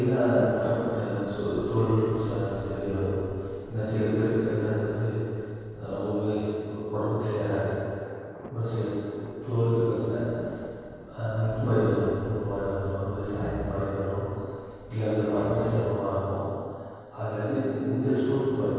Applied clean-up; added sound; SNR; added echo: none; Thunder; 20 dB; reverberation time 2.2 s.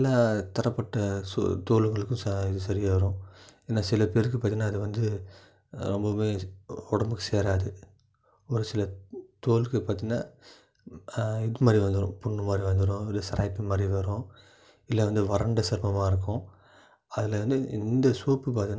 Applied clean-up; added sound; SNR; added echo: none; none; none; none.